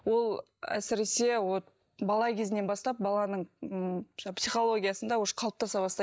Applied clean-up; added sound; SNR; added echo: neural mask model DeepFilterNet 3.